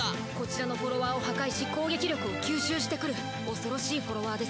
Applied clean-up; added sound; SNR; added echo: none; none; none; none.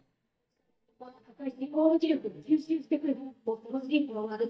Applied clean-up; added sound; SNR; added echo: neural mask model DeepFilterNet 3.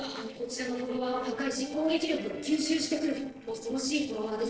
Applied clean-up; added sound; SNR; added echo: neural separator model SepFormer DNS4.